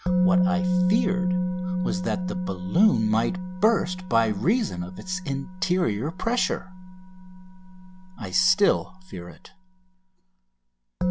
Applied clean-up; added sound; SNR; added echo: none; Musical instrument; 2 dB; none.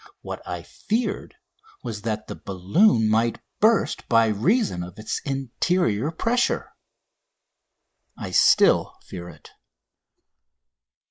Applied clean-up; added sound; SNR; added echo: neural mask model Resemble Enhance denoiser.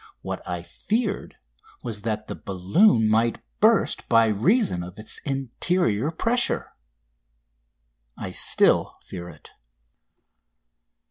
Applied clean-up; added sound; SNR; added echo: none; none; none; none.